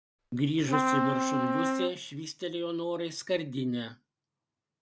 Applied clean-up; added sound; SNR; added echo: none; Trumpet; -3 dB; none.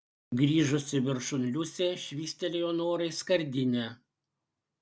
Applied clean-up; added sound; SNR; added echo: none; none; none; none.